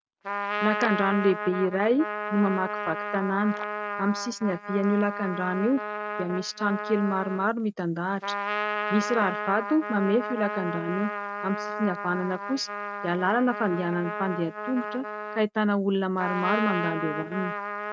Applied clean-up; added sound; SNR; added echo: neural mask model RNNoise.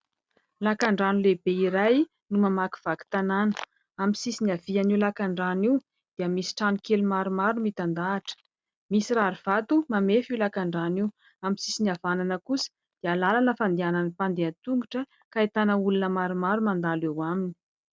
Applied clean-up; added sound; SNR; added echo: none; none; none; none.